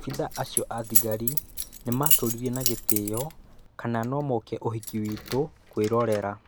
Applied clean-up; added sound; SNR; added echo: none; Keys jangling; 1 dB; none.